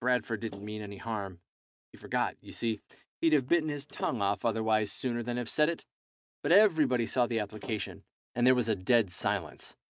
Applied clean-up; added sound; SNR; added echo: neural mask model RNNoise.